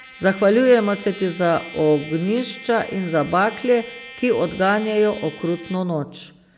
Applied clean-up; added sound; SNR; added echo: none; Trumpet; 19 dB; none.